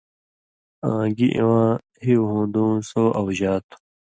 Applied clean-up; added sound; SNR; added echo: none; none; none; none.